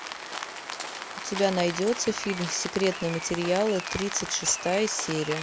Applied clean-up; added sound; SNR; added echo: none; Rain; 7 dB; none.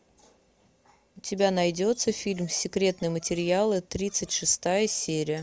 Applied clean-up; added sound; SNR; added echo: none; none; none; none.